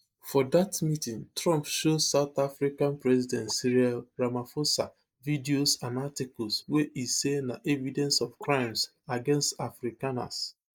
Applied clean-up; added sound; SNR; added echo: neural mask model Resemble Enhance denoiser.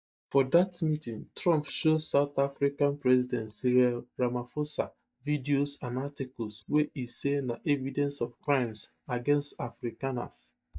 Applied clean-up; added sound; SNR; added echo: neural mask model DeepFilterNet 3.